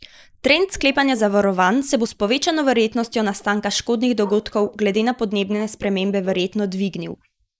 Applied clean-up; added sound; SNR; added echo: neural mask model Resemble Enhance denoiser.